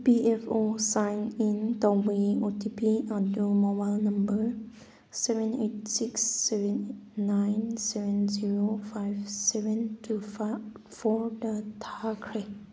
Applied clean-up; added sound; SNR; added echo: none; none; none; none.